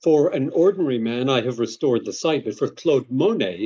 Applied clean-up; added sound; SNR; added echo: neural mask model Resemble Enhance denoiser.